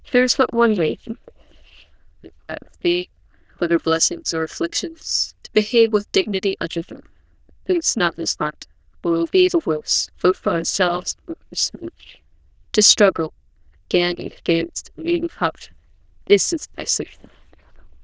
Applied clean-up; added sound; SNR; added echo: neural diffusion model UNIVERSE++.